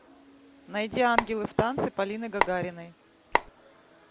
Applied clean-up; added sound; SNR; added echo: none; Telephone; -2 dB; none.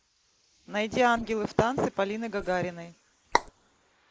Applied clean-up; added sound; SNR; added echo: neural mask model Resemble Enhance denoiser.